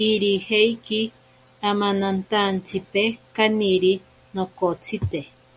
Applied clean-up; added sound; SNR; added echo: none; none; none; none.